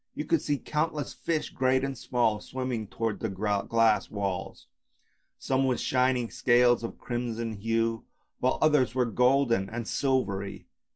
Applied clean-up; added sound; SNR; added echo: none; none; none; none.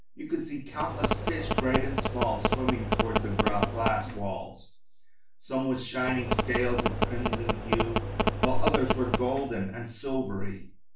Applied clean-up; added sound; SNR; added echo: none; Telephone; -2 dB; reverberation time 0.3 s.